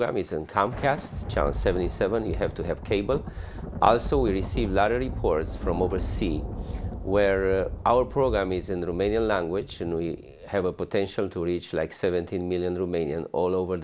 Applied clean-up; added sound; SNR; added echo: none; Thunder; 8 dB; none.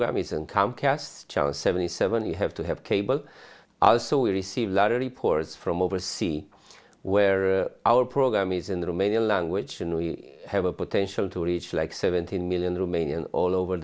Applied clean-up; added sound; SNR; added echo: none; none; none; none.